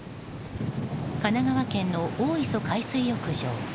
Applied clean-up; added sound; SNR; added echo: none; none; none; none.